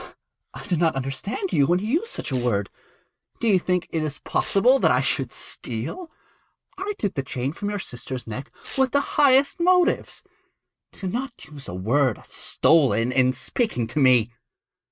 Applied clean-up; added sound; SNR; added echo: neural mask model RNNoise.